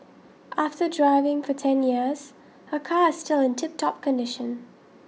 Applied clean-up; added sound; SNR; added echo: none; none; none; none.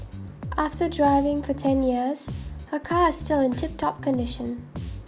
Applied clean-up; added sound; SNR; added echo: none; Bass guitar; 10 dB; none.